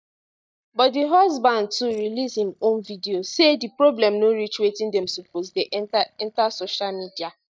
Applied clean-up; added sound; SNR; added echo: neural mask model DeepFilterNet 3.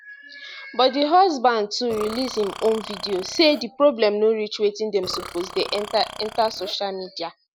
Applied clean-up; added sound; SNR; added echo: none; Burping, eructation; 15 dB; none.